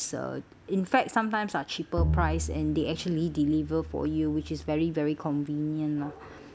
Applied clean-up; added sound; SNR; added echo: none; Bowed string instrument; 4 dB; none.